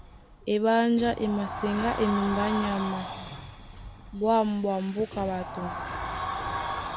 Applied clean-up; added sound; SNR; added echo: none; Sliding door; 7 dB; none.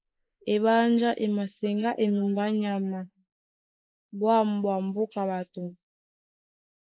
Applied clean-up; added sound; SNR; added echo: neural mask model Resemble Enhance denoiser.